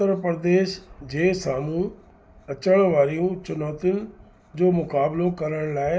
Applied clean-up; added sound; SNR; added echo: none; none; none; none.